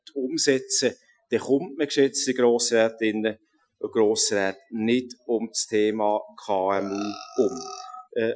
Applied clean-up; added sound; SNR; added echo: classical method Wiener filter.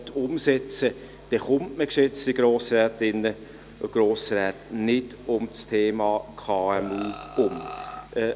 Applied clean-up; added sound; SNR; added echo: none; Burping, eructation; 12 dB; none.